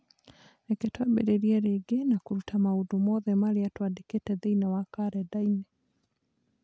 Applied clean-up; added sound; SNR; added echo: none; none; none; none.